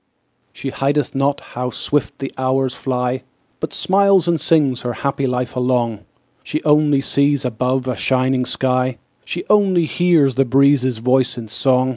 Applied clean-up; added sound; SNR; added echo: none; none; none; none.